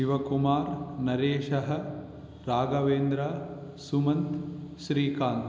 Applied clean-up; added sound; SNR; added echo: none; none; none; none.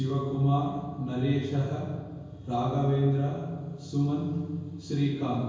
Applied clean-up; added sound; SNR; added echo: none; none; none; reverberation time 1.0 s.